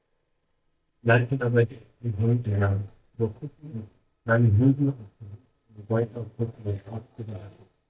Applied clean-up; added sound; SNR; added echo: neural mask model DeepFilterNet 3.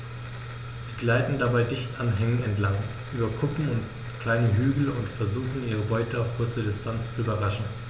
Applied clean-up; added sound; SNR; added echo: none; none; none; none.